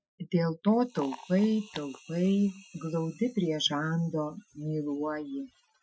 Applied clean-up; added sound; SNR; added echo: classical method Wiener filter.